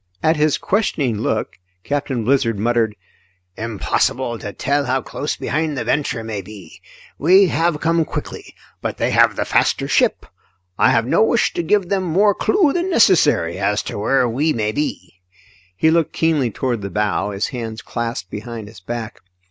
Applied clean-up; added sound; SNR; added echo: none; none; none; none.